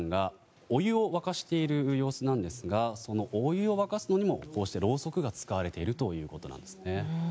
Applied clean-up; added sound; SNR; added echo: none; none; none; none.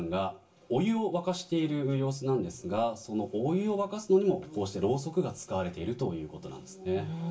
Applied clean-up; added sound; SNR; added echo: none; none; none; reverberation time 0.2 s.